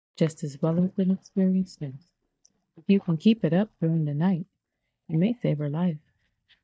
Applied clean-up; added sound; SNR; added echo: neural mask model DeepFilterNet 3.